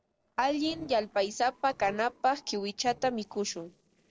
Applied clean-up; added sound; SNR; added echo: neural separator model SepFormer DNS4.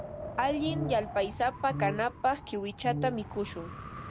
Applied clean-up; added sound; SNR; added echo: none; Wind + Brass instrument; 7 dB; none.